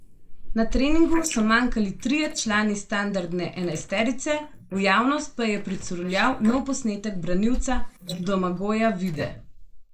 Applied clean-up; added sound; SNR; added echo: neural mask model Resemble Enhance denoiser.